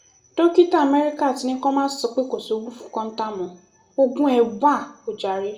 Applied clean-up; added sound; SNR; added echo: none; none; none; reverberation time 0.4 s.